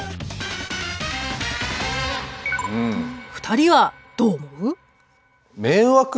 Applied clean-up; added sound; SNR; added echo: none; none; none; none.